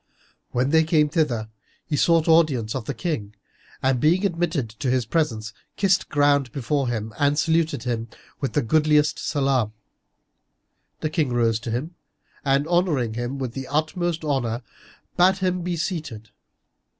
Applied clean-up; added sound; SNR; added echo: none; none; none; none.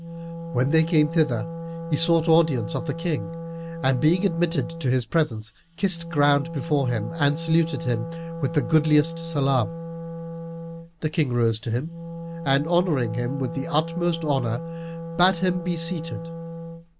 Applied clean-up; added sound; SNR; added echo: none; Wind instrument, woodwind instrument; 9 dB; none.